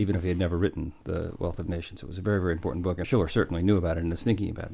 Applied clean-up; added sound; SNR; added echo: none; none; none; none.